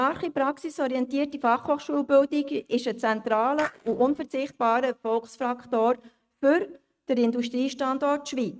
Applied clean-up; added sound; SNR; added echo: neural mask model RNNoise.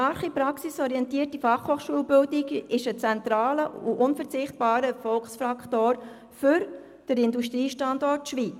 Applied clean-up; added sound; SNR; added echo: none; none; none; none.